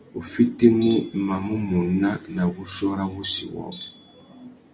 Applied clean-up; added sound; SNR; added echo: none; Tools; 18 dB; none.